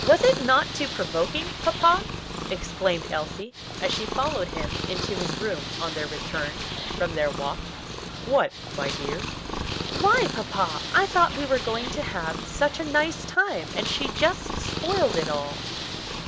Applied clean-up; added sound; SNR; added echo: none; Purr; 5 dB; none.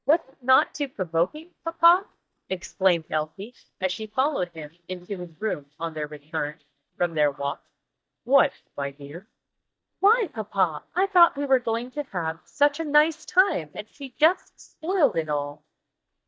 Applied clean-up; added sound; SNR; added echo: neural mask model DeepFilterNet 3.